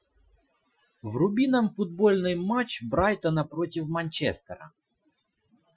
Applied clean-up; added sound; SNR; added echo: classical method Wiener filter.